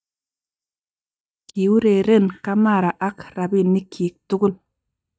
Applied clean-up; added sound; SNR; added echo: neural mask model DeepFilterNet 3.